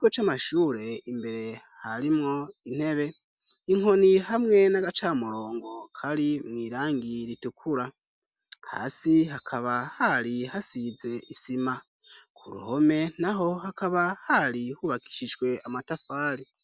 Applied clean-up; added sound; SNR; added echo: none; none; none; none.